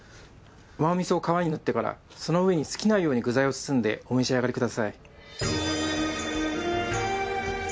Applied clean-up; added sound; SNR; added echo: none; none; none; none.